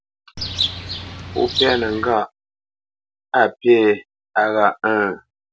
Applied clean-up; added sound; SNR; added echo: none; Bird; 5 dB; none.